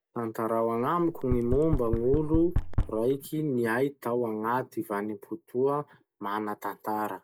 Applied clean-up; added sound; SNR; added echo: none; Knock; 2 dB; none.